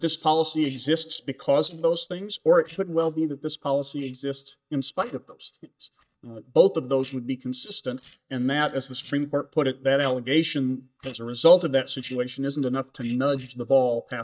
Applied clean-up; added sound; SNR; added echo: neural mask model DeepFilterNet 3.